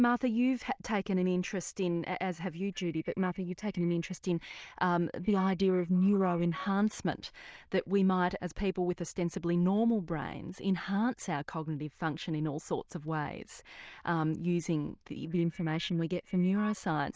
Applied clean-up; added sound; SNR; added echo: neural diffusion model UNIVERSE++.